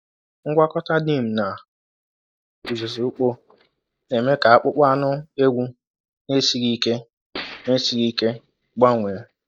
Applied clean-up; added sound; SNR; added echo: neural mask model DeepFilterNet 3.